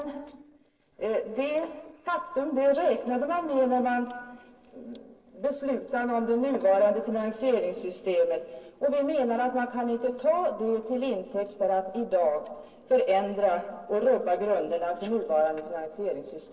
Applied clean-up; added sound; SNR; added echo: neural separator model SepFormer DNS4.